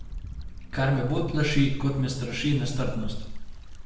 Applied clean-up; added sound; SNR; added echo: none; Stream / Trickle, dribble / Traffic noise, roadway noise; 16 dB; reverberation time 0.7 s.